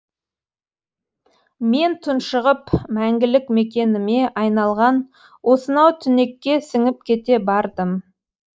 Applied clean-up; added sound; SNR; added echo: neural mask model Resemble Enhance denoiser.